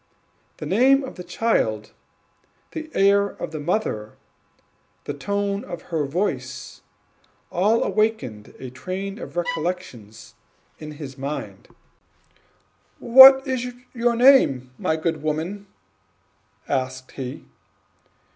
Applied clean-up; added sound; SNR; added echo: none; Bowed string instrument; 11 dB; none.